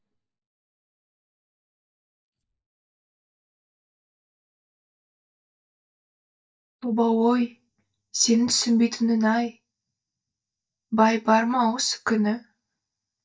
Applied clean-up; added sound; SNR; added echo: neural mask model DeepFilterNet 3.